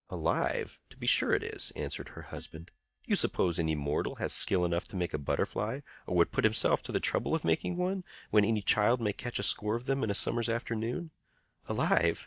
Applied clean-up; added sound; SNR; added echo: neural mask model DeepFilterNet 3.